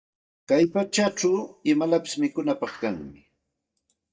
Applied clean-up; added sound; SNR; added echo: neural mask model DeepFilterNet 3.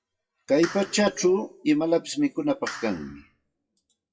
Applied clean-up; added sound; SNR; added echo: classical method WPE with log-MMSE.